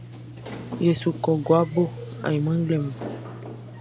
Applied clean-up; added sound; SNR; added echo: none; Sliding door; 11 dB; none.